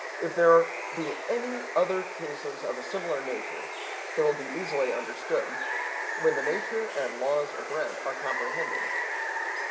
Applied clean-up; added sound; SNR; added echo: none; Water; 4 dB; reverberation time 0.8 s.